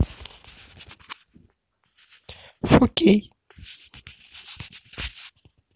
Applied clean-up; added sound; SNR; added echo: none; none; none; none.